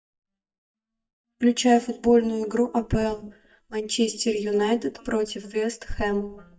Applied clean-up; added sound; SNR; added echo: neural mask model DeepFilterNet 3.